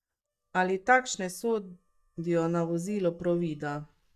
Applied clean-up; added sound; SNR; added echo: neural mask model DeepFilterNet 3.